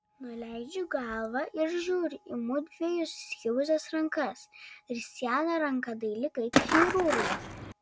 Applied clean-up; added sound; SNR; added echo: none; Skateboard; -3 dB; none.